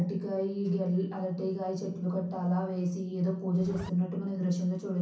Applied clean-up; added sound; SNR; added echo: none; Zipper (clothing); 11 dB; reverberation time 0.6 s.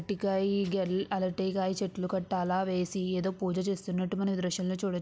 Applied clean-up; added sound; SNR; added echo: none; none; none; none.